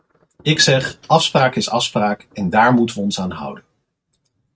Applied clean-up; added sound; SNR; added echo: neural mask model RNNoise.